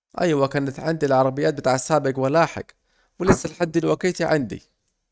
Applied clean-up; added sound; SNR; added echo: neural mask model RNNoise.